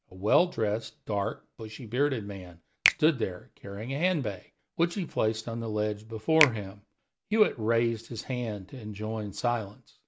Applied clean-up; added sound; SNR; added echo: none; Finger snapping; 6 dB; none.